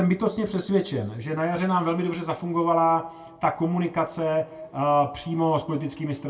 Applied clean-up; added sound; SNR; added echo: none; none; none; reverberation time 0.2 s.